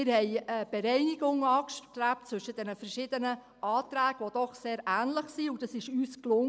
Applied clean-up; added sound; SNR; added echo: none; none; none; none.